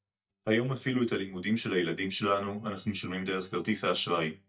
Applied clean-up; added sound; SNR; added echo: neural mask model DeepFilterNet 3.